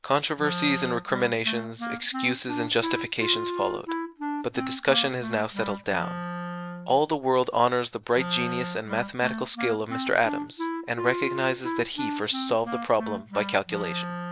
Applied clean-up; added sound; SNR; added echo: none; Wind instrument, woodwind instrument; 6 dB; none.